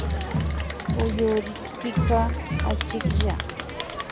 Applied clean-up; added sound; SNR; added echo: none; Crowd; -4 dB; none.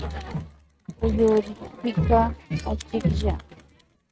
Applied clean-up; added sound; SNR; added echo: neural mask model RNNoise.